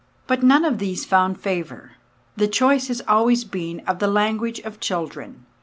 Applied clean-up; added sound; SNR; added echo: none; none; none; none.